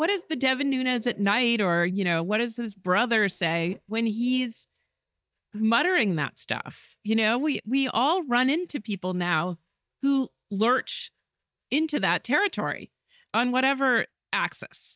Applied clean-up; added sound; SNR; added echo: neural mask model DeepFilterNet 3.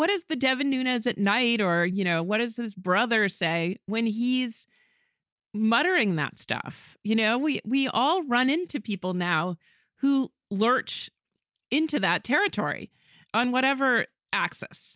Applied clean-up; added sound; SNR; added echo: none; none; none; none.